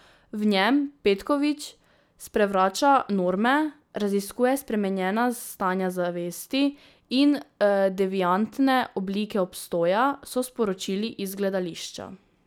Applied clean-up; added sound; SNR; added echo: none; none; none; none.